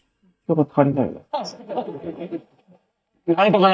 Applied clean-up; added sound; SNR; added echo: neural mask model DeepFilterNet 3.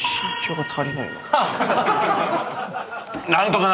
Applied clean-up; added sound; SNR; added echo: none; none; none; none.